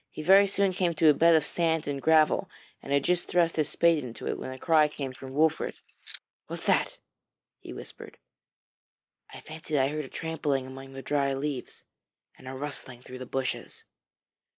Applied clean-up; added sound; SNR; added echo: neural mask model Resemble Enhance denoiser.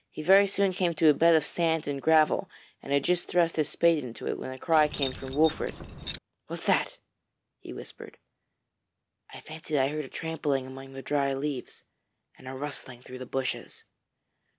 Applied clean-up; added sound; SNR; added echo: none; Keys jangling; -1 dB; none.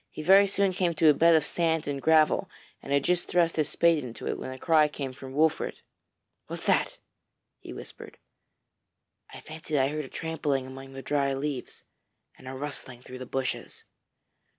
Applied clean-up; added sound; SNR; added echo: none; none; none; none.